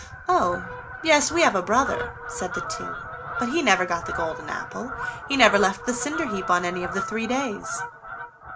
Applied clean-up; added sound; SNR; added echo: none; Fowl; 8 dB; none.